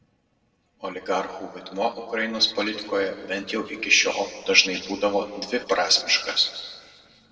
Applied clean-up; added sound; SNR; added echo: none; none; none; reverberation time 1.4 s.